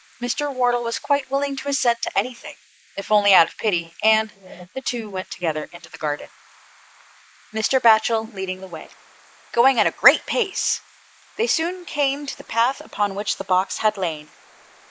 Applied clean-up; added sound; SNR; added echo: neural mask model Resemble Enhance denoiser.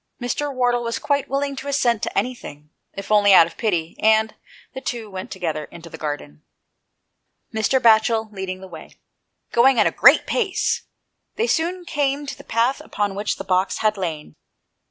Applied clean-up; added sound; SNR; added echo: none; none; none; none.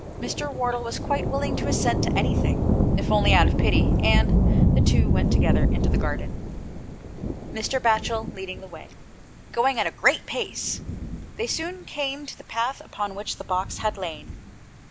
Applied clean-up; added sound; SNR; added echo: none; Thunder / Rain; -4 dB; none.